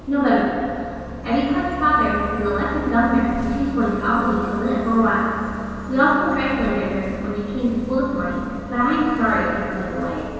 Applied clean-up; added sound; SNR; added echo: none; Bus; 10 dB; reverberation time 2.2 s.